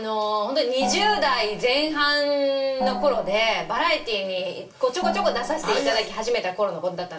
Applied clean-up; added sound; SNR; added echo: none; Gong; 8 dB; reverberation time 0.3 s.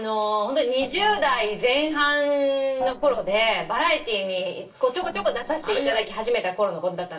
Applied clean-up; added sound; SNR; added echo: neural separator model SepFormer DNS4.